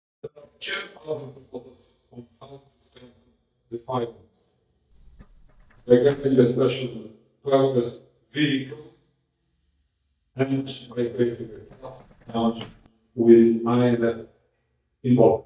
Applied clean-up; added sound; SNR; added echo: neural mask model DeepFilterNet 3.